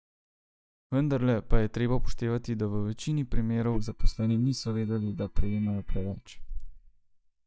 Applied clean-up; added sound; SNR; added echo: neural mask model DeepFilterNet 3.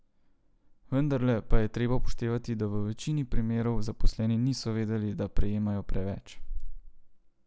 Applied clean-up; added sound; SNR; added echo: none; none; none; none.